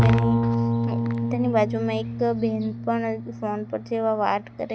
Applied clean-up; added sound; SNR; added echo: none; Bowed string instrument; -1 dB; none.